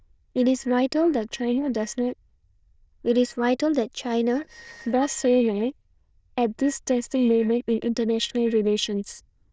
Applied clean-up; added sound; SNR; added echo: neural diffusion model UNIVERSE++.